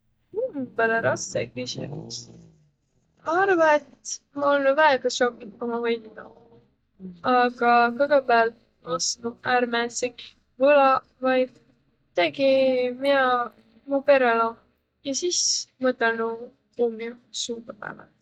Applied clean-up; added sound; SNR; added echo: neural mask model DeepFilterNet 3.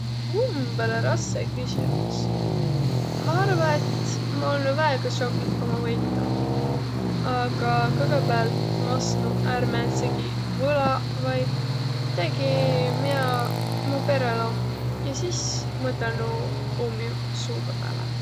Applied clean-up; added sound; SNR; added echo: none; Traffic noise, roadway noise + Mechanical fan; -4 dB; none.